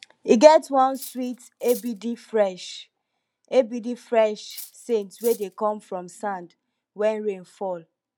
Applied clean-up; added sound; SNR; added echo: none; Cutlery, silverware; 19 dB; none.